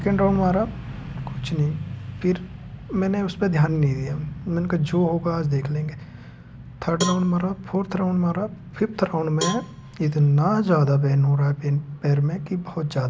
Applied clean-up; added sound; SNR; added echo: none; Cowbell; 13 dB; none.